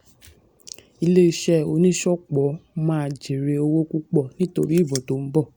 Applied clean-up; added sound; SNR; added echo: none; none; none; none.